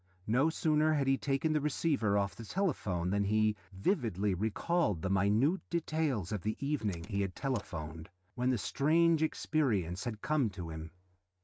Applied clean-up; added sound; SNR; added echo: neural mask model RNNoise.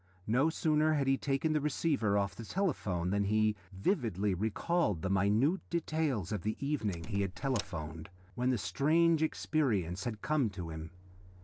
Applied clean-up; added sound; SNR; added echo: none; Door; 11 dB; none.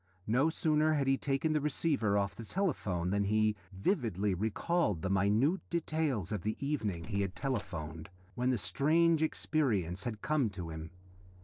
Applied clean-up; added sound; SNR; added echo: neural separator model SepFormer DNS4.